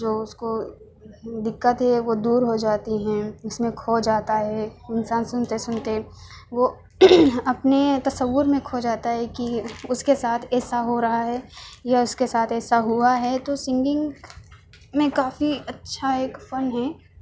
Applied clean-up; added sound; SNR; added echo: none; none; none; none.